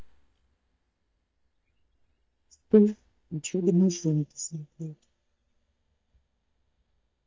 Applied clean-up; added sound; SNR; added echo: neural mask model DeepFilterNet 3.